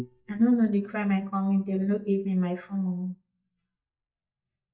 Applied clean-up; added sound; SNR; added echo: neural mask model DeepFilterNet 3.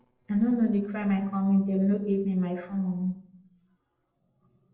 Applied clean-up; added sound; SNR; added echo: neural separator model SepFormer DNS4.